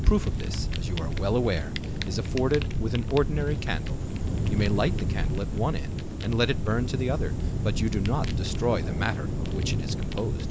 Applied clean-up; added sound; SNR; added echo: none; Fire; -1 dB; none.